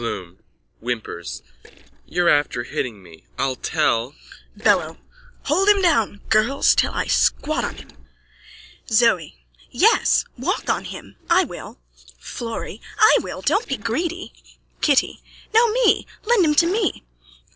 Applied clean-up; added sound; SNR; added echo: neural separator model SepFormer DNS4.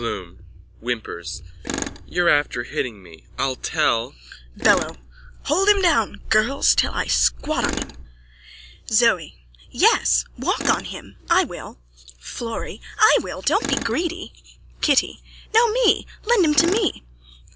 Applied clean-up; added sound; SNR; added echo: none; Tools; 13 dB; none.